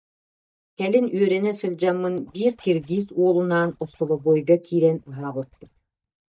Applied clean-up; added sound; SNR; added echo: neural mask model DeepFilterNet 3.